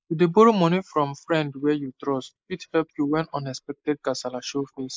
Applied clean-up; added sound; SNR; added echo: neural mask model Resemble Enhance denoiser.